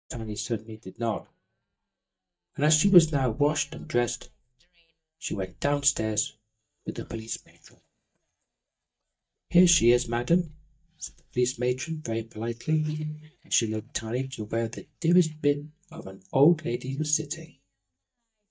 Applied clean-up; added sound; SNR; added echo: neural mask model DeepFilterNet 3.